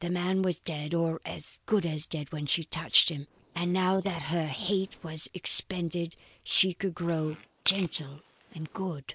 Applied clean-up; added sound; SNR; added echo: neural mask model Resemble Enhance denoiser.